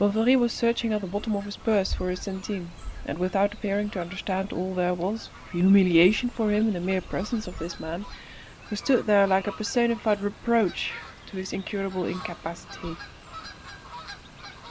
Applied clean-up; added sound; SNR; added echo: none; Fowl; 15 dB; none.